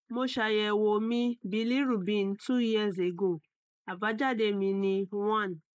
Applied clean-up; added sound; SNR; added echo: neural mask model Resemble Enhance denoiser.